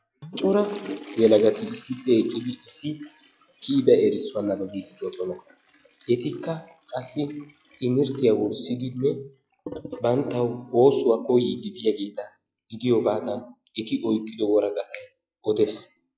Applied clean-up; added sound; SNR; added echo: classical method log-MMSE.